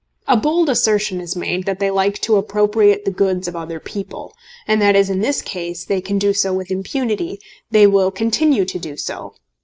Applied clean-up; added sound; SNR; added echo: neural mask model Resemble Enhance denoiser.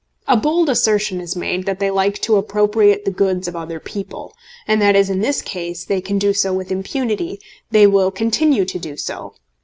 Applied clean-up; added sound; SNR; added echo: none; none; none; none.